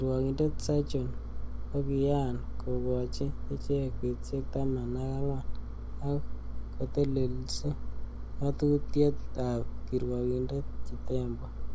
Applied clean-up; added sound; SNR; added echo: none; Engine; 1 dB; none.